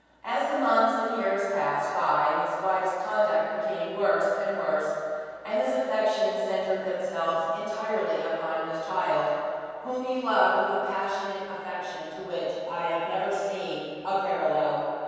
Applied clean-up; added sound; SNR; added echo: none; none; none; reverberation time 2.1 s.